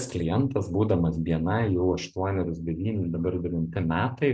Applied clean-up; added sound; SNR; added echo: none; none; none; none.